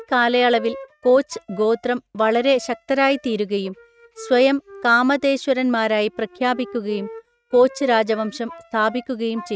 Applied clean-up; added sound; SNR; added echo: neural mask model RNNoise.